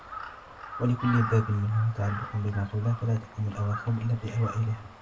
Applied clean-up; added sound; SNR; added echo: none; Crow; 11 dB; reverberation time 0.2 s.